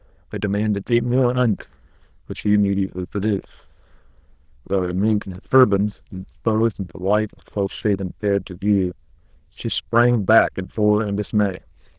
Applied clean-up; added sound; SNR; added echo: neural diffusion model UNIVERSE++.